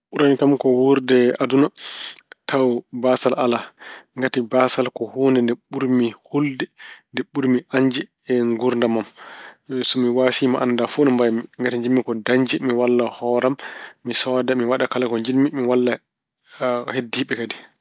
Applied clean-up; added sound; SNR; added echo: none; none; none; none.